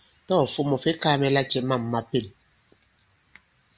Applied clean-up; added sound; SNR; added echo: none; none; none; none.